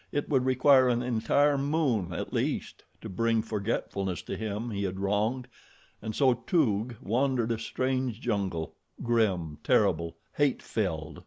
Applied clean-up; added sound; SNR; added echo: none; none; none; none.